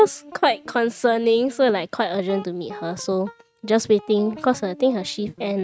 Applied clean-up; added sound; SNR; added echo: neural mask model RNNoise.